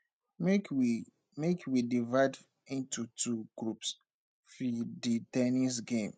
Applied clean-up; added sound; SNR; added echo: none; none; none; none.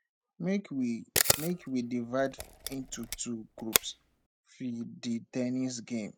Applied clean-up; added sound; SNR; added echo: none; Camera; -1 dB; none.